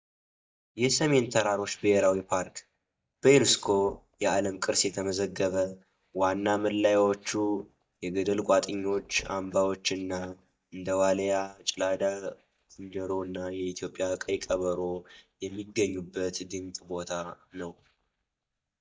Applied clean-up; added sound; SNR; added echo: neural mask model DeepFilterNet 3.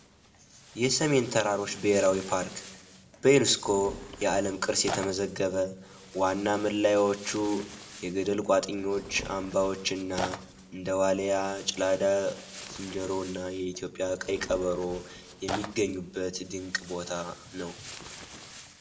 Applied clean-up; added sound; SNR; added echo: none; Tearing; 15 dB; reverberation time 0.5 s.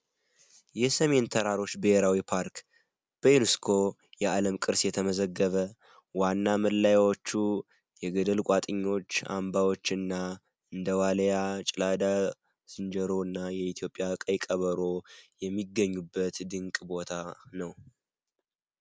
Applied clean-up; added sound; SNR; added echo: none; none; none; none.